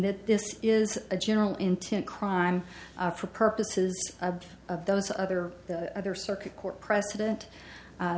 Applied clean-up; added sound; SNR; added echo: none; none; none; none.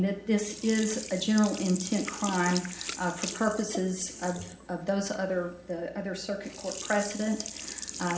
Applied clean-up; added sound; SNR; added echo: none; Sink (filling or washing); 11 dB; reverberation time 1.7 s.